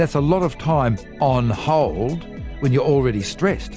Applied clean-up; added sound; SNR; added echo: none; none; none; none.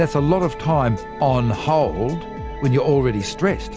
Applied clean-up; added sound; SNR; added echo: none; Wind instrument, woodwind instrument; 15 dB; none.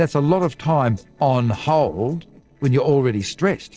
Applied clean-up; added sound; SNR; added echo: neural separator model SepFormer DNS4.